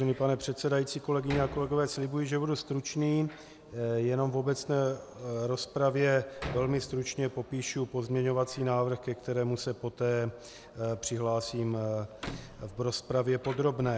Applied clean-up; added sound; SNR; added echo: none; Door; 18 dB; none.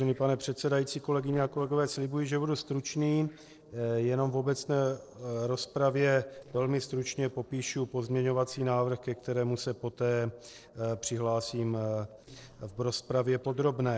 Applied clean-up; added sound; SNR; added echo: neural separator model SepFormer DNS4.